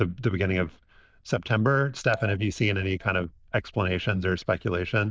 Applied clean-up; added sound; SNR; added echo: neural diffusion model UNIVERSE++.